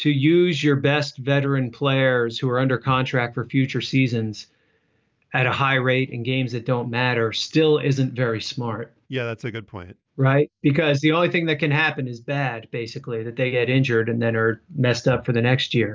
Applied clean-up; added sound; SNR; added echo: none; none; none; none.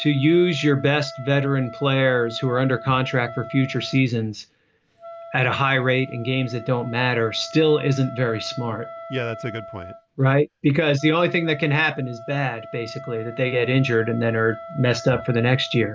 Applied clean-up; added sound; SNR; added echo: none; Wind instrument, woodwind instrument; 16 dB; none.